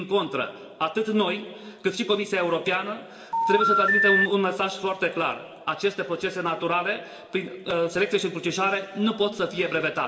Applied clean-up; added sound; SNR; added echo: none; Telephone; -5 dB; reverberation time 1.6 s.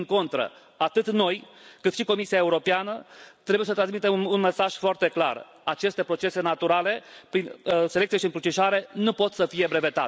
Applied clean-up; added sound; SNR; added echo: none; none; none; none.